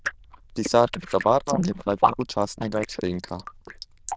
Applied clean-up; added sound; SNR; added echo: neural diffusion model UNIVERSE++.